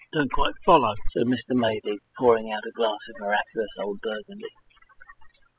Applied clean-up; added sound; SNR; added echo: classical method spectral subtraction.